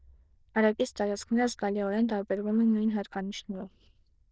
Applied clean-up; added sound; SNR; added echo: neural diffusion model UNIVERSE++.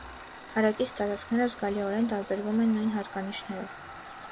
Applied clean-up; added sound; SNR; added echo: none; Tools; 14 dB; none.